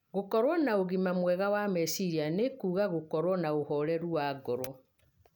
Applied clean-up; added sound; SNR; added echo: none; none; none; none.